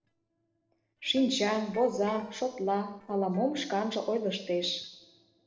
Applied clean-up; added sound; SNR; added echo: neural separator model SepFormer DNS4.